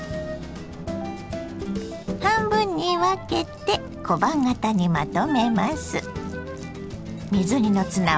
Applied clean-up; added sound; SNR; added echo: none; Race car, auto racing; 17 dB; none.